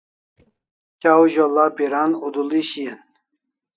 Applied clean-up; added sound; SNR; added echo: neural mask model DeepFilterNet 3.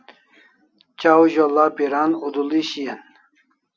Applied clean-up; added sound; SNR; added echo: none; none; none; none.